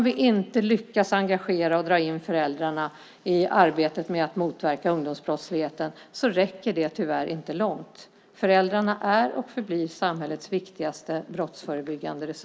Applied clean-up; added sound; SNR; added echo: none; none; none; none.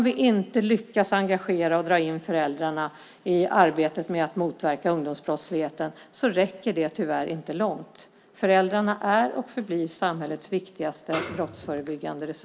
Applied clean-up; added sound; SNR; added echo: none; Snare drum; 10 dB; none.